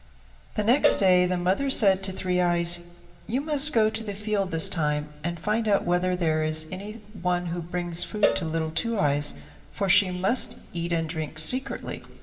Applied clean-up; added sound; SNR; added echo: none; Cowbell; 6 dB; reverberation time 1.3 s.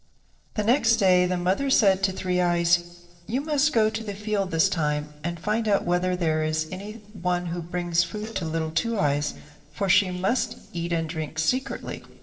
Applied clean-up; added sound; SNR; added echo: neural separator model SepFormer DNS4.